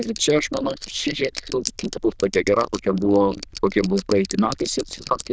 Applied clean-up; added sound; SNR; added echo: neural diffusion model UNIVERSE++.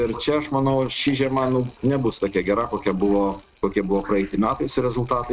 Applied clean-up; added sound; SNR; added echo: neural mask model RNNoise.